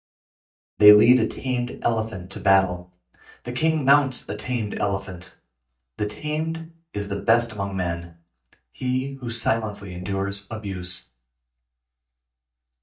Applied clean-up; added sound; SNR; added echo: neural mask model DeepFilterNet 3.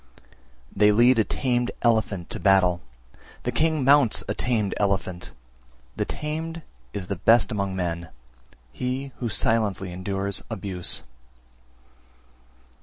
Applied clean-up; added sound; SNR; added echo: none; none; none; none.